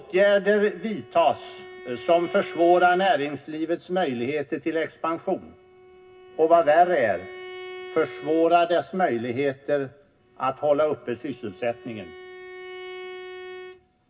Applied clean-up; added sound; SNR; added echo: none; Bowed string instrument; 18 dB; reverberation time 0.4 s.